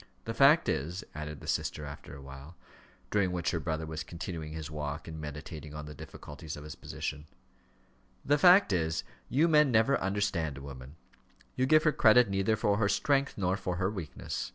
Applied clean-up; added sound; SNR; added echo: none; none; none; none.